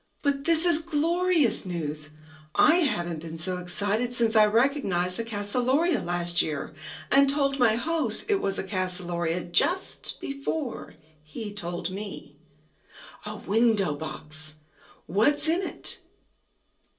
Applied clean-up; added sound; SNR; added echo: none; none; none; reverberation time 0.2 s.